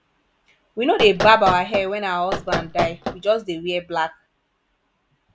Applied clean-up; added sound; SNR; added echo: none; Knock; 5 dB; none.